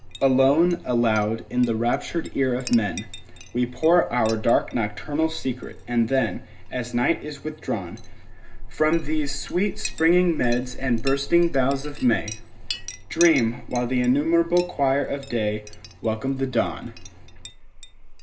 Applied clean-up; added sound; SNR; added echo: none; Chink, clink; 9 dB; reverberation time 0.2 s.